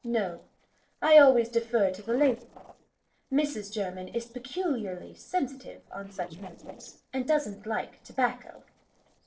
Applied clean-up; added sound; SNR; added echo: neural separator model SepFormer DNS4.